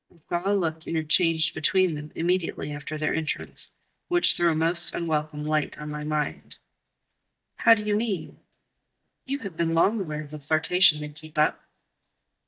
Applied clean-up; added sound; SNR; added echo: neural mask model DeepFilterNet 3.